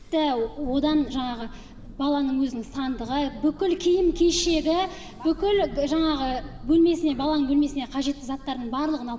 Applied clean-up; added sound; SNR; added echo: none; Thunder; 15 dB; reverberation time 2.6 s.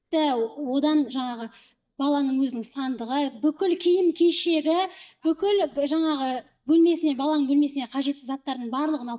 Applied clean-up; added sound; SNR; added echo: neural mask model DeepFilterNet 3.